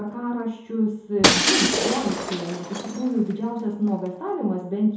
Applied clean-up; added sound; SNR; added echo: none; Shatter; 1 dB; reverberation time 2.6 s.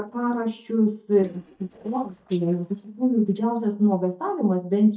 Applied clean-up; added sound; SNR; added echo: neural mask model DeepFilterNet 3.